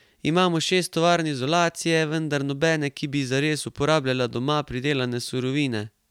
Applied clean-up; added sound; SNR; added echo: none; none; none; none.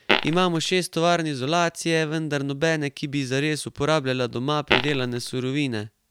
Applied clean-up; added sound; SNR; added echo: none; Fart; 2 dB; none.